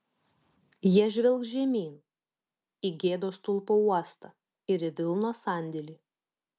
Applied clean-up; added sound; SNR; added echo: none; none; none; none.